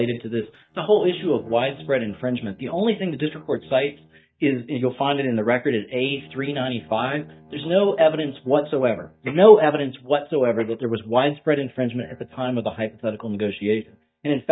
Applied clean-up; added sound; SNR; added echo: neural mask model DeepFilterNet 3.